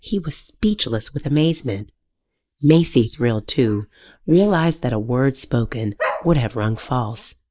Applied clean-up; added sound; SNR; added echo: neural mask model Resemble Enhance denoiser.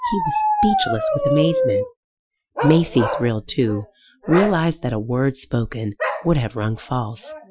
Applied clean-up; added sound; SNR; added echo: classical method Wiener filter.